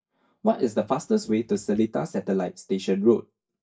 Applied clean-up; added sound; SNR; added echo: neural mask model DeepFilterNet 3.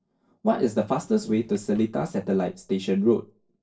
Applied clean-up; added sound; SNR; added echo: neural separator model SepFormer DNS4.